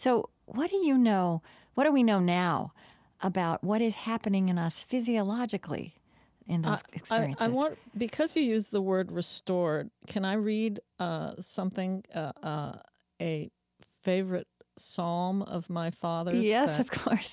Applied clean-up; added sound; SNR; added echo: none; none; none; none.